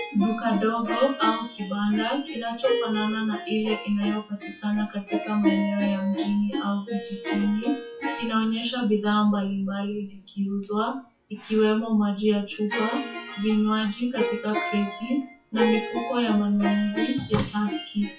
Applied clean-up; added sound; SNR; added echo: classical method WPE with log-MMSE.